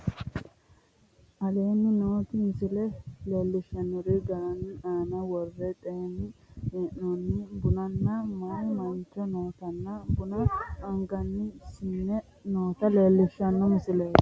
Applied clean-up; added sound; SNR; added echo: none; none; none; none.